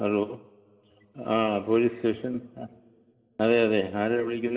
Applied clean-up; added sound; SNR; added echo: none; none; none; reverberation time 2.1 s.